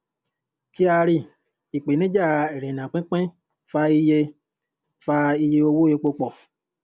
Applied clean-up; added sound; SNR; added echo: none; none; none; none.